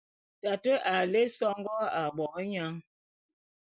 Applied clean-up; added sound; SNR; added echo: none; none; none; none.